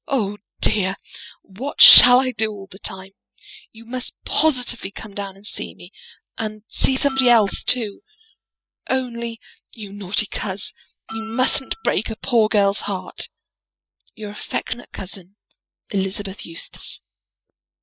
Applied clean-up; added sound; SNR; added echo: classical method spectral subtraction.